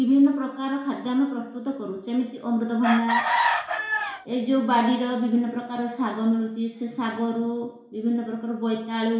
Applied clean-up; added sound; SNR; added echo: none; Chicken, rooster; 2 dB; reverberation time 0.7 s.